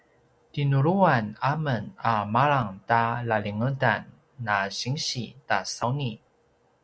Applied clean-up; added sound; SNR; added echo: none; none; none; none.